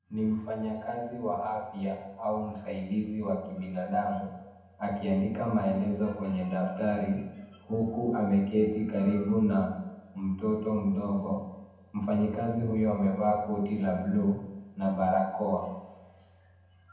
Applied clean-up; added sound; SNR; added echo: none; none; none; reverberation time 0.9 s.